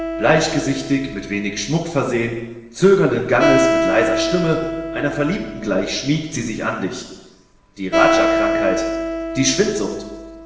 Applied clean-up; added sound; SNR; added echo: none; Acoustic guitar; 3 dB; reverberation time 1.0 s.